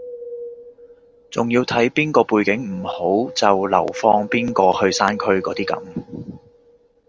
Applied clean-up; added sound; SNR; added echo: none; Wind; 15 dB; none.